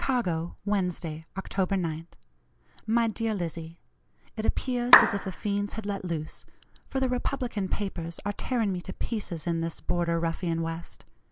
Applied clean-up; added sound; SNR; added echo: none; Clapping; -5 dB; none.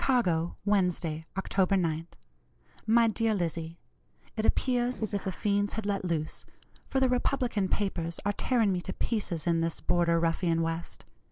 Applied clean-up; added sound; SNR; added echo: neural separator model SepFormer DNS4.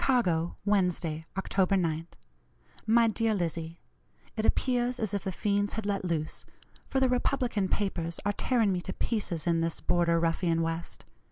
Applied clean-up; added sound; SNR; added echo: none; none; none; none.